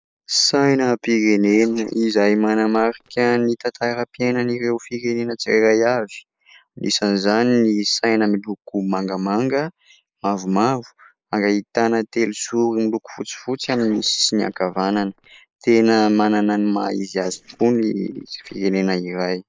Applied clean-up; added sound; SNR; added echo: neural mask model Resemble Enhance denoiser.